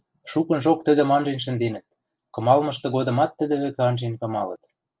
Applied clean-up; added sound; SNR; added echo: none; none; none; none.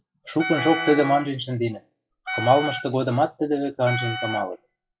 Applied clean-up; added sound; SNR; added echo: classical method log-MMSE.